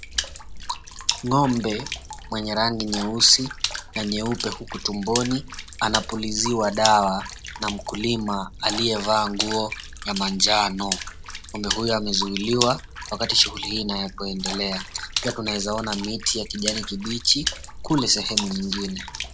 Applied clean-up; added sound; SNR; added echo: none; Water / Splash, splatter; 8 dB; none.